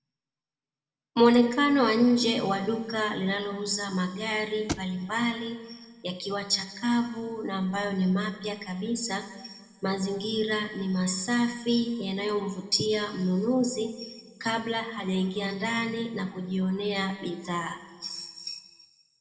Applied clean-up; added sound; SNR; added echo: none; Thump, thud; 8 dB; reverberation time 1.3 s.